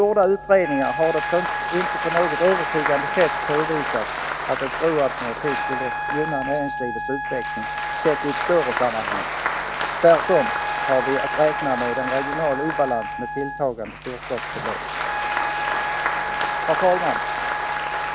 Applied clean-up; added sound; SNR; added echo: none; Wind instrument, woodwind instrument + Applause; 2 dB; none.